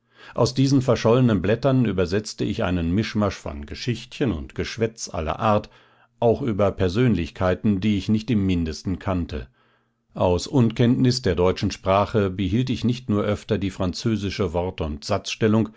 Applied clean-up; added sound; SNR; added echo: none; none; none; none.